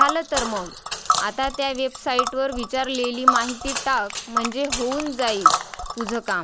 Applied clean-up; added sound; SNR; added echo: none; Tick; 0 dB; none.